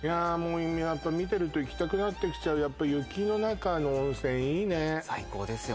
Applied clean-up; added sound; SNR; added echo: none; none; none; none.